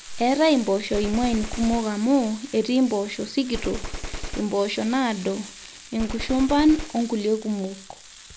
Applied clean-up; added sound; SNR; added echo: none; Gunshot, gunfire + Frying (food); 11 dB; none.